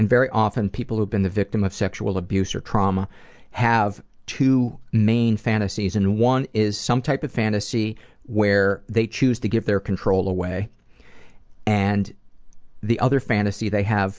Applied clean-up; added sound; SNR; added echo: none; none; none; none.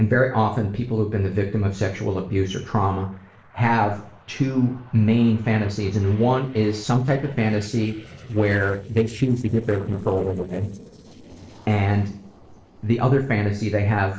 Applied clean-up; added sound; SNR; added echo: neural separator model SepFormer DNS4.